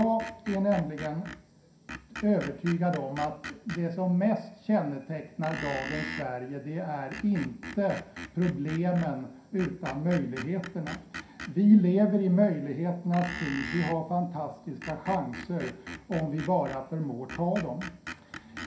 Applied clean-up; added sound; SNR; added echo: none; Screech; 14 dB; reverberation time 0.5 s.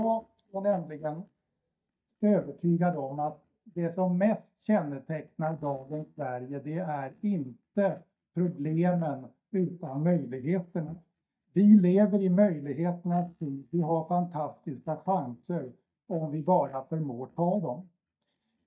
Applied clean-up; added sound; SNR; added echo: neural mask model DeepFilterNet 3.